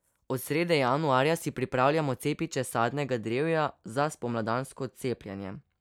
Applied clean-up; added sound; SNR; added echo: none; none; none; none.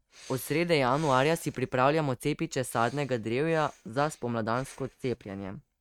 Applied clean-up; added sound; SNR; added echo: neural mask model RNNoise.